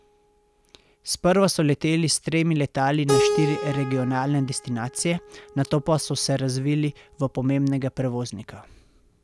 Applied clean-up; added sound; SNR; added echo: none; Keyboard (musical); 8 dB; none.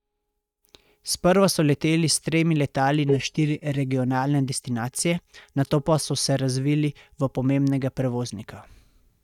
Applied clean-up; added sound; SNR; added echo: neural mask model DeepFilterNet 3.